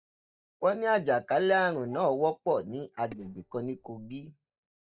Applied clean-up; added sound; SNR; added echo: neural mask model DeepFilterNet 3.